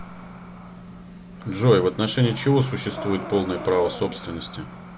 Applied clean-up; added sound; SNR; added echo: none; Breathing; 15 dB; none.